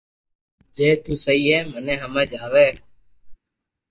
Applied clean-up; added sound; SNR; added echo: neural mask model DeepFilterNet 3.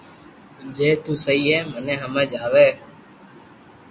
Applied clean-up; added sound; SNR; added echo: none; none; none; none.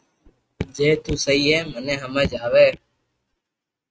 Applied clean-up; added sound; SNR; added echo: neural mask model RNNoise.